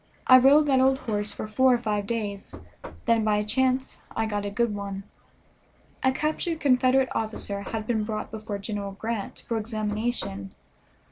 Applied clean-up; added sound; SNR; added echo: none; Knock; 16 dB; none.